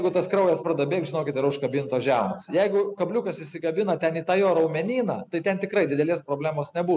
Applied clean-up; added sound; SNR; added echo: none; none; none; none.